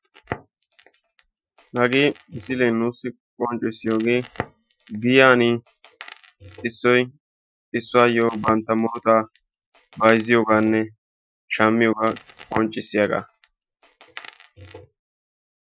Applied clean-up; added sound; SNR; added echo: classical method Wiener filter.